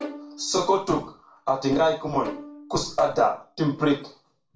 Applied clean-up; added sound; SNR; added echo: none; Bowed string instrument; 17 dB; reverberation time 0.3 s.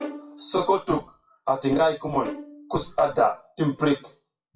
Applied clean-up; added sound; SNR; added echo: classical method WPE with log-MMSE.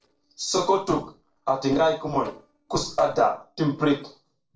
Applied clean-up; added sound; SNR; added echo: neural separator model SepFormer DNS4.